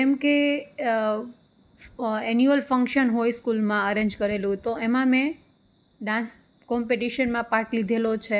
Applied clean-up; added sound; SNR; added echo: none; Insect; 11 dB; none.